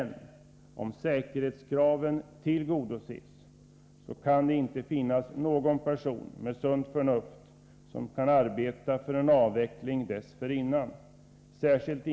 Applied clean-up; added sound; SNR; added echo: none; none; none; none.